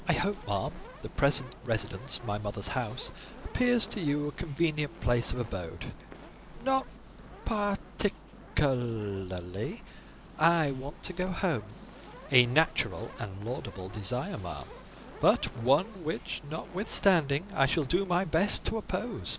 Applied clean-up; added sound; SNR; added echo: none; Fire; 18 dB; none.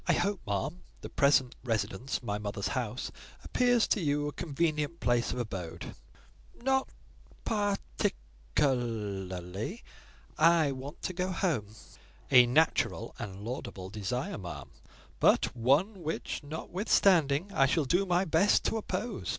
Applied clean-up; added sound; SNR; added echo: none; none; none; none.